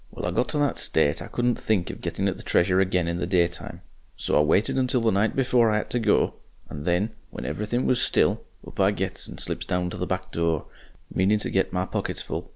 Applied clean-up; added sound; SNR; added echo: none; none; none; none.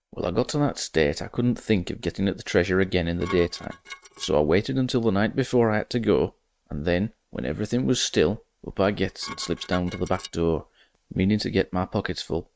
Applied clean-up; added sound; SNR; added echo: neural mask model RNNoise.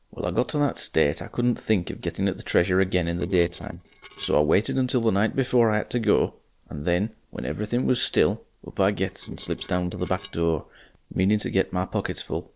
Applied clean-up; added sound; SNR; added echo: neural separator model SepFormer DNS4.